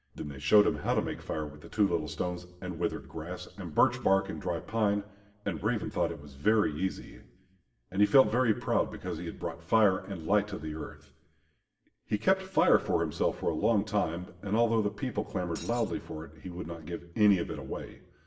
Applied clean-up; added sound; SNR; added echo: none; Shatter; 16 dB; reverberation time 0.7 s.